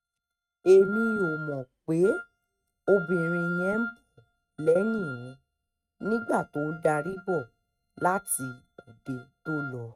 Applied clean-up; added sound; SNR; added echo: neural mask model RNNoise.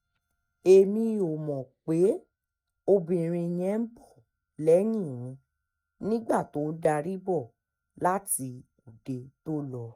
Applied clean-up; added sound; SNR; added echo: neural mask model DeepFilterNet 3.